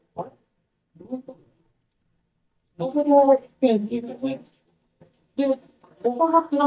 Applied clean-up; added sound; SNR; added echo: neural mask model DeepFilterNet 3.